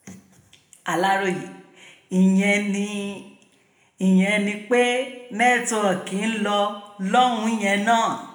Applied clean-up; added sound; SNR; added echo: none; none; none; reverberation time 0.7 s.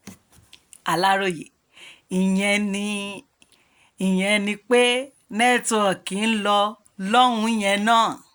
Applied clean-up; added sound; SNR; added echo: none; none; none; none.